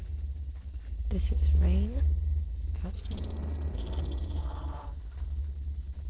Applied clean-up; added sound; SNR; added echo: neural separator model SepFormer DNS4.